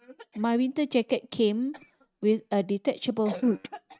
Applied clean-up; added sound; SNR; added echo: neural mask model RNNoise.